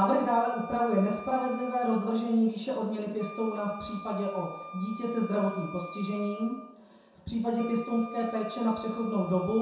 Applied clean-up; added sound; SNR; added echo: none; Wind instrument, woodwind instrument; 15 dB; reverberation time 0.7 s.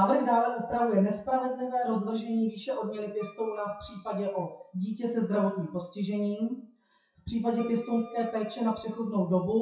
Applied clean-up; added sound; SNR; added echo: classical method WPE with log-MMSE.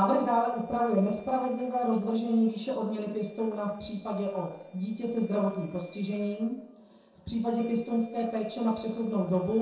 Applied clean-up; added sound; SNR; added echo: neural separator model SepFormer DNS4.